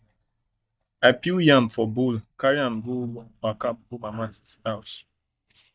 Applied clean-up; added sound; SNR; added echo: neural mask model DeepFilterNet 3.